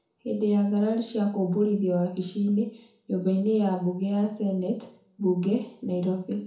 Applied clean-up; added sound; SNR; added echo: none; none; none; reverberation time 0.5 s.